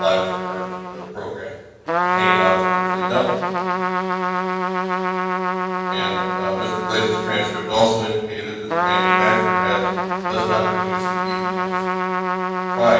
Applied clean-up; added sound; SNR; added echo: none; Trumpet; -3 dB; reverberation time 1.2 s.